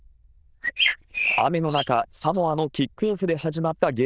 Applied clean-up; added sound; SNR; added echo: neural diffusion model UNIVERSE++.